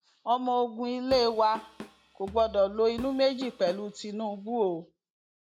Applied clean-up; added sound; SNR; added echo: none; Drum kit; 19 dB; none.